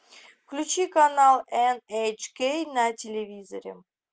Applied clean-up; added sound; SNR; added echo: none; none; none; none.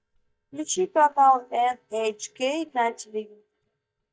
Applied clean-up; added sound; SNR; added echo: neural mask model DeepFilterNet 3.